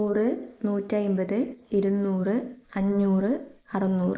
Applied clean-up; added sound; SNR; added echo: neural mask model Resemble Enhance denoiser.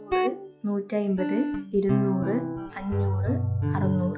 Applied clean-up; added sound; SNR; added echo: classical method log-MMSE.